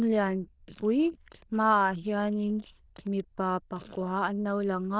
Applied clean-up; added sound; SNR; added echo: neural diffusion model UNIVERSE++.